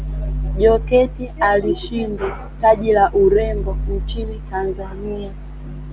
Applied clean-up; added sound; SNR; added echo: none; none; none; none.